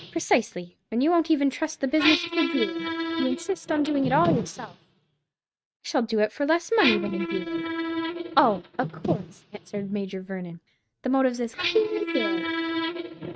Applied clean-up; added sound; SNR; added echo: neural mask model RNNoise.